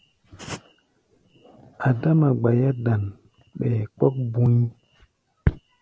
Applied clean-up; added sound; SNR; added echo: none; none; none; none.